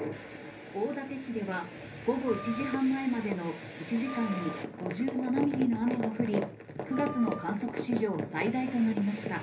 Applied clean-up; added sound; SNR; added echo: none; Wind instrument, woodwind instrument; 15 dB; reverberation time 0.3 s.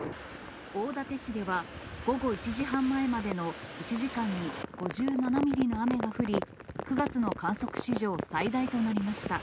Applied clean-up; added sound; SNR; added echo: none; none; none; none.